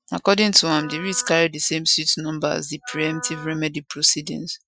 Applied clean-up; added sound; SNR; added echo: classical method Wiener filter.